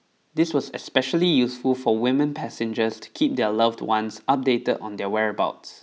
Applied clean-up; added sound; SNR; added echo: none; none; none; none.